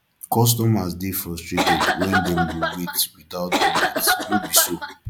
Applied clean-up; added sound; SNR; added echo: none; Cough; -1 dB; none.